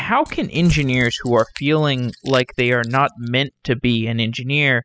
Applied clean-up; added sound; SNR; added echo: classical method spectral subtraction.